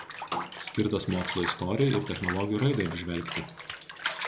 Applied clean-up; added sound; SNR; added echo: none; Bathtub (filling or washing) / Water; 7 dB; none.